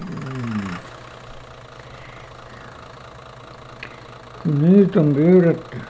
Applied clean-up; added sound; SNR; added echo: none; Engine starting / Bus; 19 dB; none.